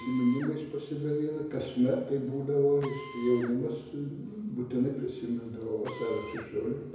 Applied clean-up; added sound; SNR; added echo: none; Drill; 19 dB; reverberation time 1.0 s.